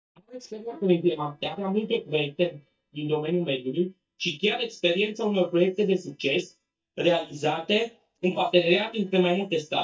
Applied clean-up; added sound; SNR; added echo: neural mask model DeepFilterNet 3.